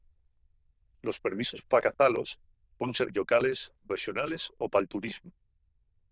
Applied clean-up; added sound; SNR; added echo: neural diffusion model UNIVERSE++.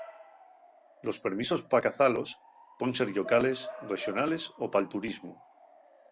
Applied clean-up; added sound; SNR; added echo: none; Bark / Motor vehicle (road) / Siren; 16 dB; none.